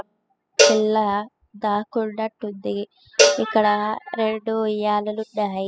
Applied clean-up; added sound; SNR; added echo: classical method spectral subtraction.